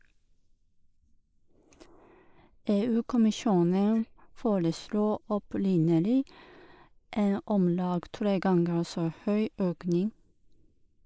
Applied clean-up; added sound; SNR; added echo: neural mask model Resemble Enhance denoiser.